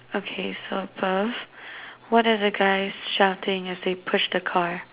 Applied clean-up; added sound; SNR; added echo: none; none; none; none.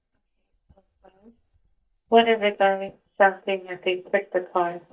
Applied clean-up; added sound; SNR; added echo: neural mask model DeepFilterNet 3.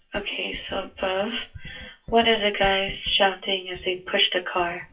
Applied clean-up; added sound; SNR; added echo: classical method WPE with log-MMSE.